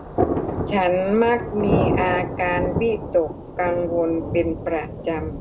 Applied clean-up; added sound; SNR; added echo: none; Thunder; 3 dB; reverberation time 0.2 s.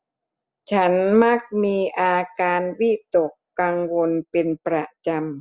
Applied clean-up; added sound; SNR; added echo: none; none; none; none.